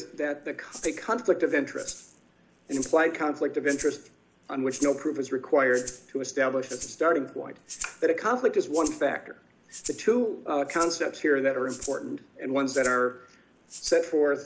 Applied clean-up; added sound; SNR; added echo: none; Rattle (instrument); 17 dB; none.